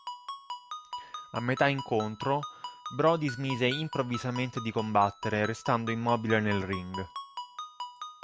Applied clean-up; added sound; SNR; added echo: none; Ringtone; 11 dB; none.